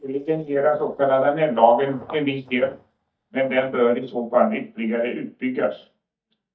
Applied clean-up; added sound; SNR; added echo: neural mask model DeepFilterNet 3.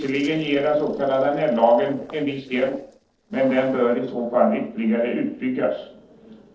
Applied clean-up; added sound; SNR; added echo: neural separator model SepFormer DNS4.